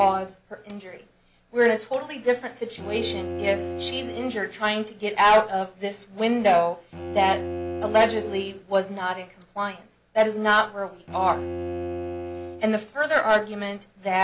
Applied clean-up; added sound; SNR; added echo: none; Bowed string instrument; 12 dB; none.